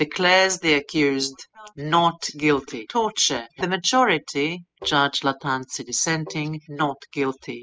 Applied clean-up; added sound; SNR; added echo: classical method spectral subtraction.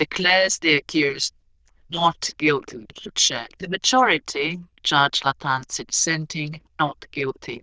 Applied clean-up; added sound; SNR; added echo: neural diffusion model UNIVERSE++.